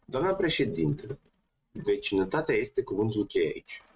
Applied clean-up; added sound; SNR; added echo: neural mask model RNNoise.